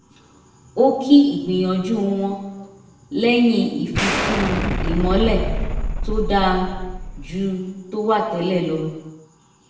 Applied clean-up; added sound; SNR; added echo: none; Explosion; 2 dB; reverberation time 1.0 s.